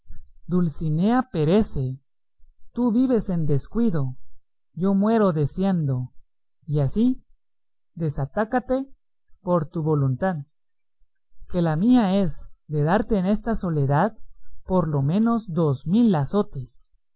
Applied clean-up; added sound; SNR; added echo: none; none; none; none.